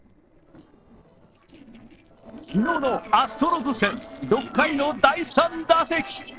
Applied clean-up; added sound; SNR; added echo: neural separator model SepFormer DNS4.